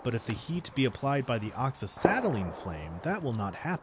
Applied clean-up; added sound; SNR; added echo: none; Gunshot, gunfire; 7 dB; none.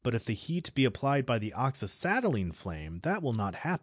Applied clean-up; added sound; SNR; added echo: none; none; none; none.